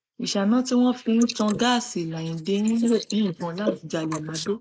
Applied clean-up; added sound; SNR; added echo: neural mask model Resemble Enhance denoiser.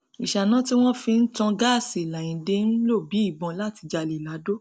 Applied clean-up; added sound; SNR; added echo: none; none; none; none.